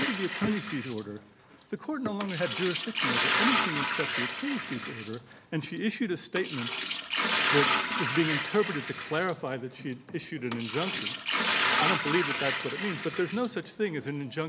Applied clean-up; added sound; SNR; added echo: none; Liquid; -1 dB; none.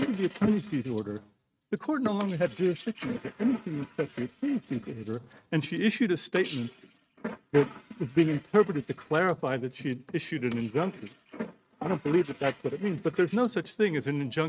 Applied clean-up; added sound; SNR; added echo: neural mask model RNNoise.